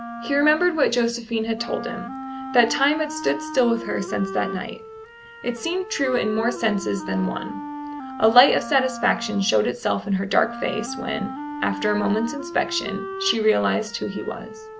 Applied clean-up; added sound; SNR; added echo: none; Wind instrument, woodwind instrument; 10 dB; none.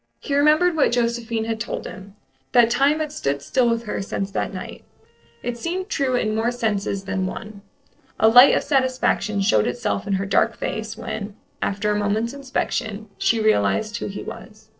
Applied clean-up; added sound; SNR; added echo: neural separator model SepFormer DNS4.